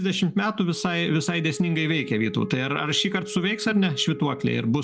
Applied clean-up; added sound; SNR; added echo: none; Wind instrument, woodwind instrument; 15 dB; none.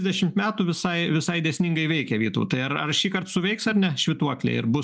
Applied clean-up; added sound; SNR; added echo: none; none; none; none.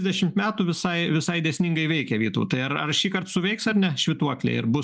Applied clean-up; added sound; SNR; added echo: neural mask model Resemble Enhance denoiser.